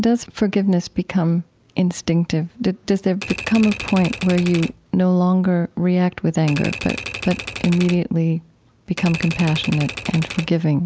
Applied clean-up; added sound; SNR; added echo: none; Typewriter; 11 dB; none.